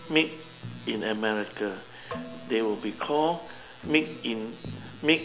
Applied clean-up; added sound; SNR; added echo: none; Keyboard (musical); 15 dB; none.